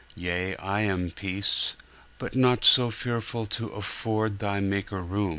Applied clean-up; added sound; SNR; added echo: none; none; none; none.